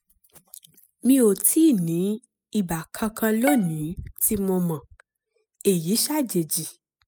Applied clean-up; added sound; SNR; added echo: classical method spectral subtraction.